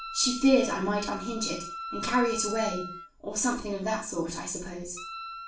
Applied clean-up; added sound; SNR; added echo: none; Wind instrument, woodwind instrument; 12 dB; reverberation time 0.4 s.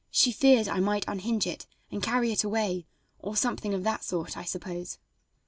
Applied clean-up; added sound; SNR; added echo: none; none; none; none.